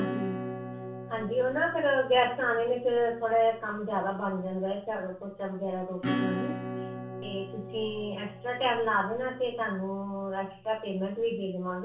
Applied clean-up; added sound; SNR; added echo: none; Acoustic guitar / Strum; 9 dB; reverberation time 0.3 s.